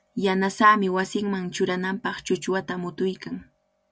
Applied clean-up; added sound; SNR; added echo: none; none; none; none.